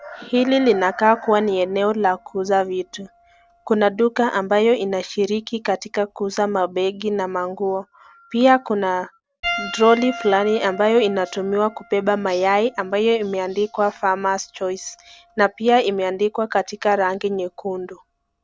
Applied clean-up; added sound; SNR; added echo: none; Piano; 19 dB; none.